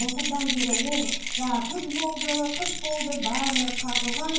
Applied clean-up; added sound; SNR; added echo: none; Keys jangling; -1 dB; reverberation time 0.9 s.